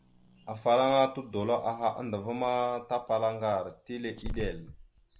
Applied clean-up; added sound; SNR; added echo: none; Growling; 15 dB; none.